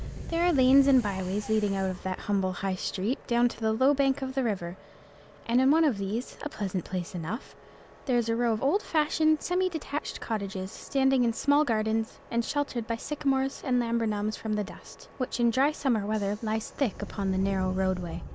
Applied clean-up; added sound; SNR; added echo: none; Subway, metro, underground; 17 dB; none.